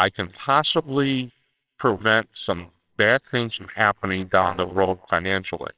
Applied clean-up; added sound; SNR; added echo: neural separator model SepFormer WHAMR!.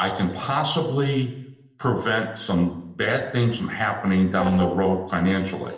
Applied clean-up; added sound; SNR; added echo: neural separator model SepFormer DNS4.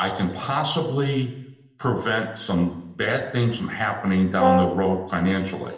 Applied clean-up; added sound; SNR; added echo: none; Brass instrument; -1 dB; reverberation time 0.9 s.